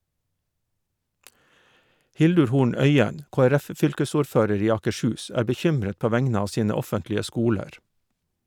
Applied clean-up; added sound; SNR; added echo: none; none; none; none.